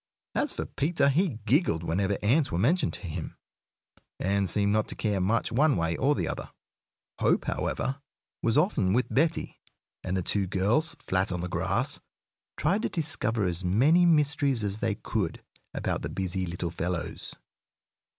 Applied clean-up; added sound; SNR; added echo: none; none; none; none.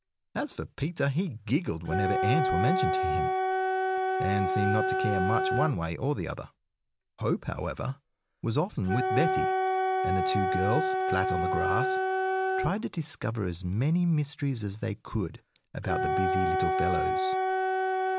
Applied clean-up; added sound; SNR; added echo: none; Wind instrument, woodwind instrument; -1 dB; none.